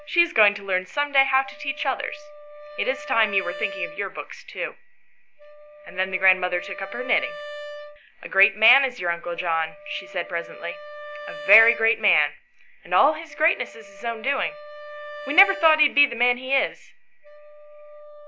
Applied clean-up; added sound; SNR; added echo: none; Wind instrument, woodwind instrument; 16 dB; none.